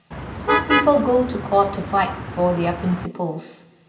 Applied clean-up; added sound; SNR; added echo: none; Motor vehicle (road); 4 dB; reverberation time 0.7 s.